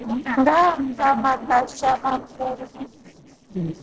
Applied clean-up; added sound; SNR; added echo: neural separator model SepFormer DNS4.